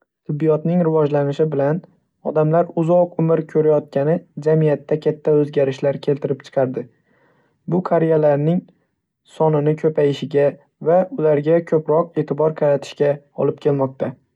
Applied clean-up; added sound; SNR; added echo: none; none; none; none.